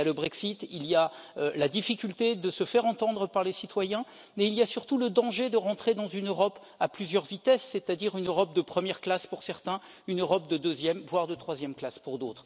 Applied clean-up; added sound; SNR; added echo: none; none; none; none.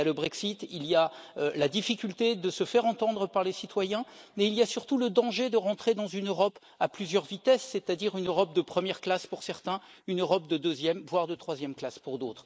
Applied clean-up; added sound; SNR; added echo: neural mask model Resemble Enhance denoiser.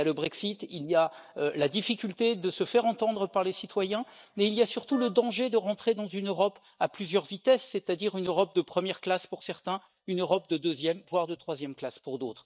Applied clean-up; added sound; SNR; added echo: neural mask model DeepFilterNet 3.